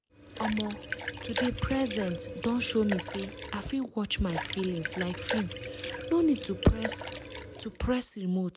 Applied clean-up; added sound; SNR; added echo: none; Liquid; 7 dB; none.